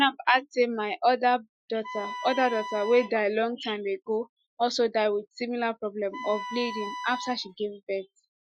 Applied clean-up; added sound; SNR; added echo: classical method Wiener filter.